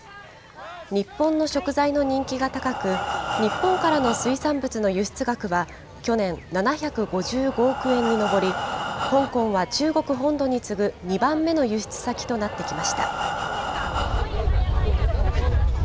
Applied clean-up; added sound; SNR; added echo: none; Breathing; 9 dB; none.